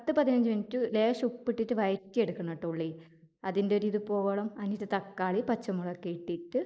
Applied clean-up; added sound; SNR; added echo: neural mask model Resemble Enhance denoiser.